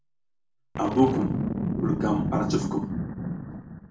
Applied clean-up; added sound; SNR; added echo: none; Boom; 1 dB; reverberation time 0.3 s.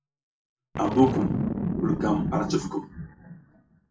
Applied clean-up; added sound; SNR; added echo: classical method WPE with log-MMSE.